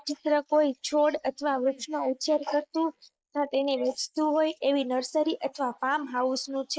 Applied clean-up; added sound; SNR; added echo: neural mask model Resemble Enhance denoiser.